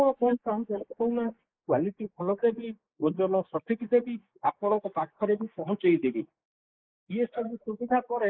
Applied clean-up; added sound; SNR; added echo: neural mask model Resemble Enhance denoiser.